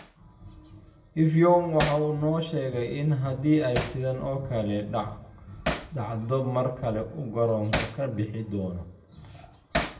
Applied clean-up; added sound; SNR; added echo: none; Hammer; 10 dB; reverberation time 0.5 s.